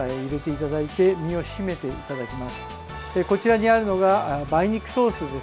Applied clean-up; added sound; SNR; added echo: none; none; none; none.